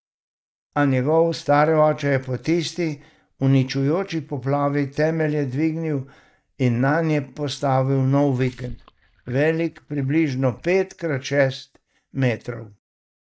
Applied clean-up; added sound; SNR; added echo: neural mask model DeepFilterNet 3.